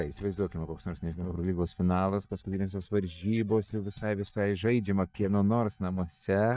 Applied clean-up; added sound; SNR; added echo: neural mask model DeepFilterNet 3.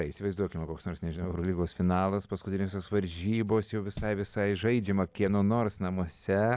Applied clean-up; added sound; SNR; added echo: none; none; none; none.